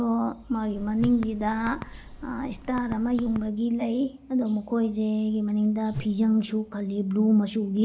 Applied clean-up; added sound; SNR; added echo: none; Whoosh, swoosh, swish + Typing; 14 dB; none.